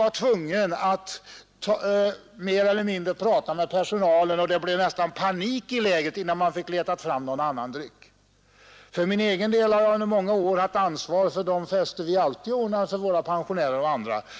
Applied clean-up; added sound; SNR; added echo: none; none; none; none.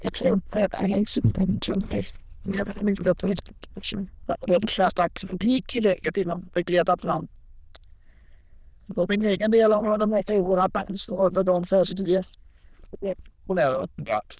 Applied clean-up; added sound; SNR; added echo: neural diffusion model UNIVERSE++.